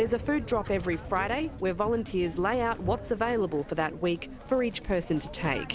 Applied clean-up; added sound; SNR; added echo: none; none; none; none.